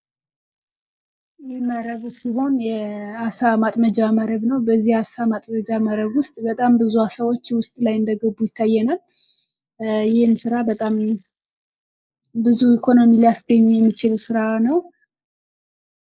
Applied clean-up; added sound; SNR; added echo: neural mask model Resemble Enhance denoiser.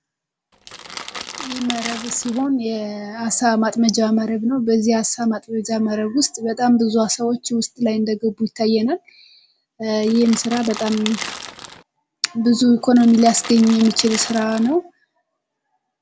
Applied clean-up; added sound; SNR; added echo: none; Crackle; 12 dB; none.